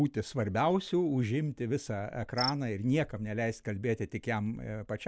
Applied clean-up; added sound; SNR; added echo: neural mask model Resemble Enhance denoiser.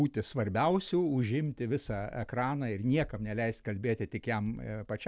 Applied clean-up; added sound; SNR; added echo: none; Cricket; 13 dB; none.